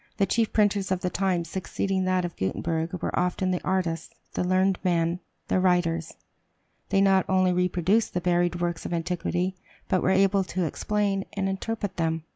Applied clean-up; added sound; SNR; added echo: none; none; none; none.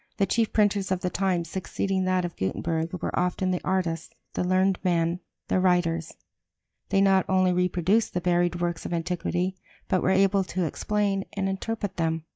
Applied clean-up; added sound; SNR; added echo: neural mask model DeepFilterNet 3.